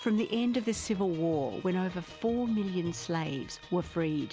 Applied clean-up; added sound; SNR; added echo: none; none; none; none.